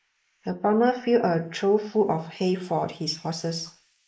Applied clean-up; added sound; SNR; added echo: neural mask model Resemble Enhance denoiser.